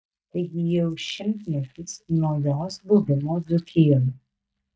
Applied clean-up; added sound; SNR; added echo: neural mask model DeepFilterNet 3.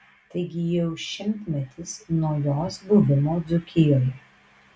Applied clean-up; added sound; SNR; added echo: none; none; none; none.